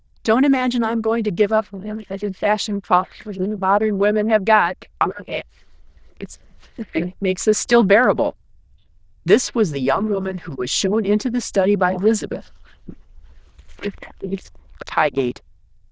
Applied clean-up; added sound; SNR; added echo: neural diffusion model UNIVERSE++.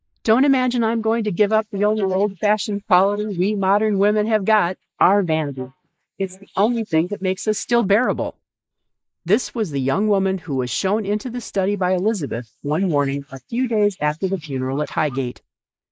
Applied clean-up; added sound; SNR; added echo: neural mask model Resemble Enhance denoiser.